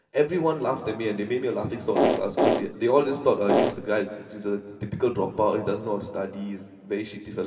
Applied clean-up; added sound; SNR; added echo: none; Fart; -4 dB; reverberation time 1.8 s.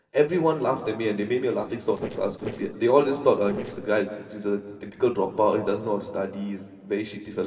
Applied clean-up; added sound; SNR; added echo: neural separator model SepFormer DNS4.